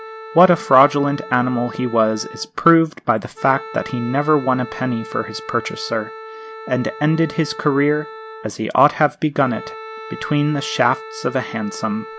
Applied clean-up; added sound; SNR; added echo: none; Wind instrument, woodwind instrument; 15 dB; none.